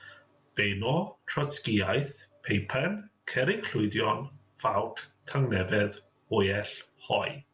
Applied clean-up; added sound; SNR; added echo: none; none; none; none.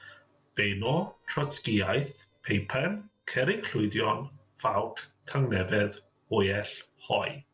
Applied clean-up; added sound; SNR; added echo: neural separator model SepFormer DNS4.